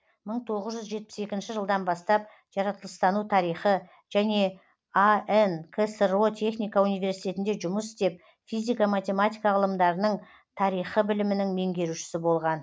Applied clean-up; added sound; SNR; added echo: none; none; none; none.